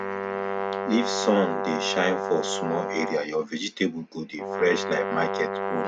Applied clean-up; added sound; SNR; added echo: none; Brass instrument; 3 dB; none.